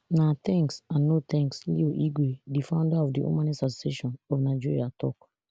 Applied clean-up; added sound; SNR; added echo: none; none; none; none.